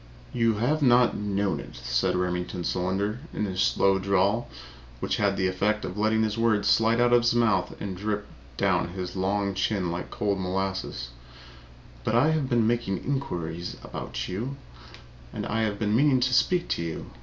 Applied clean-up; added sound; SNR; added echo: none; none; none; none.